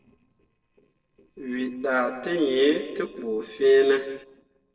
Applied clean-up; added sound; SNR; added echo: neural separator model SepFormer DNS4.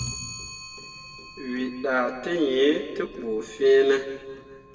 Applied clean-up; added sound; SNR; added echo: none; Clock; 15 dB; reverberation time 1.6 s.